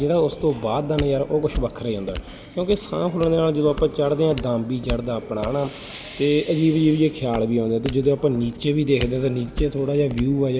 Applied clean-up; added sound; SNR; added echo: none; Walk, footsteps; 13 dB; none.